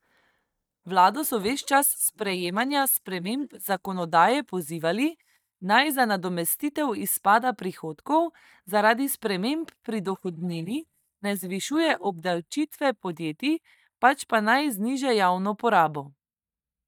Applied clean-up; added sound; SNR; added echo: neural mask model DeepFilterNet 3.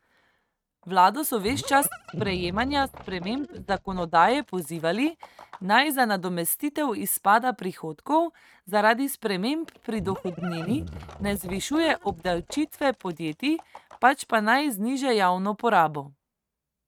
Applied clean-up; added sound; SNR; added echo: neural mask model RNNoise.